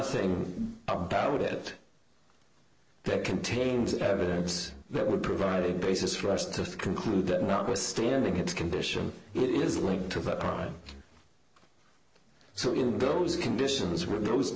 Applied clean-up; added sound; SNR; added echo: none; Bowed string instrument; 19 dB; none.